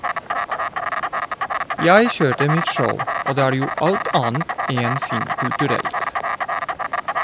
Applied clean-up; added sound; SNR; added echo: none; Insect; 2 dB; none.